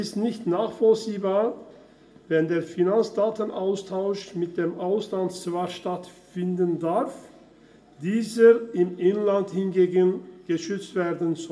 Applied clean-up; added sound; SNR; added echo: none; none; none; reverberation time 0.4 s.